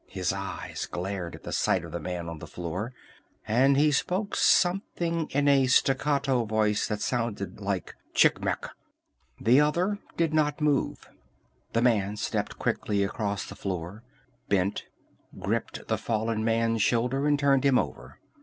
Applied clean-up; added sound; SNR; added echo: none; none; none; none.